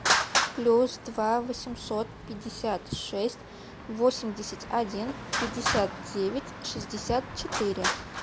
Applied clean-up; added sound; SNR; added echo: none; Traffic noise, roadway noise; 3 dB; none.